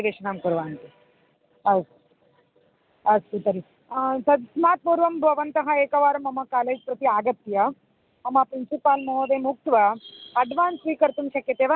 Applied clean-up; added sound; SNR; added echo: none; none; none; none.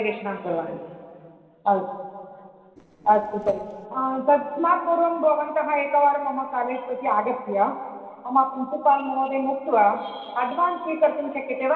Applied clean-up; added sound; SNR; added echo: neural separator model SepFormer DNS4.